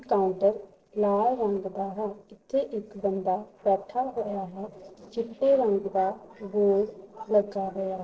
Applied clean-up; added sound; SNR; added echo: neural separator model SepFormer DNS4.